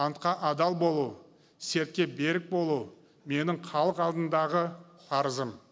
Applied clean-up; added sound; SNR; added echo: none; none; none; none.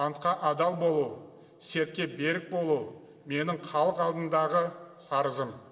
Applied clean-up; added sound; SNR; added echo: none; none; none; reverberation time 2.1 s.